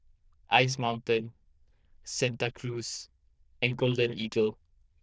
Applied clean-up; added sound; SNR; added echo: neural diffusion model UNIVERSE++.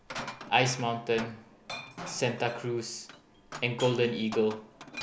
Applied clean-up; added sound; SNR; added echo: none; Glass; 12 dB; none.